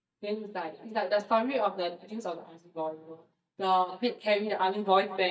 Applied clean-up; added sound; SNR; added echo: neural mask model DeepFilterNet 3.